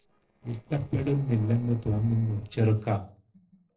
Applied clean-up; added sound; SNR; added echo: neural separator model SepFormer DNS4.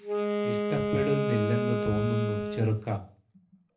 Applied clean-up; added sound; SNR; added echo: none; Wind instrument, woodwind instrument; 0 dB; reverberation time 0.3 s.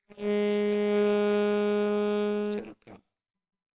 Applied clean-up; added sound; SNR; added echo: neural separator model SepFormer WHAMR!.